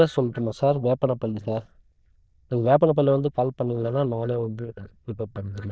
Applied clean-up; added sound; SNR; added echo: neural diffusion model UNIVERSE++.